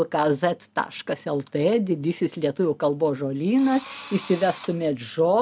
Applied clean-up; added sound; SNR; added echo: none; Engine / Drill; 18 dB; none.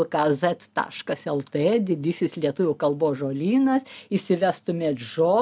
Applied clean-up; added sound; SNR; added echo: none; none; none; none.